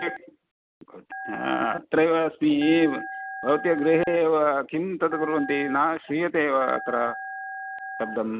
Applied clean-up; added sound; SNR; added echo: none; Telephone; 13 dB; none.